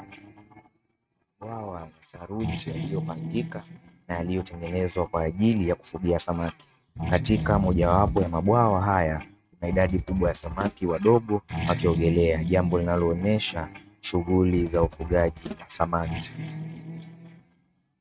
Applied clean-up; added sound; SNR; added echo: neural mask model RNNoise.